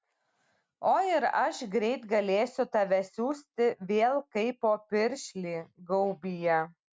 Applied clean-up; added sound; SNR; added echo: none; none; none; none.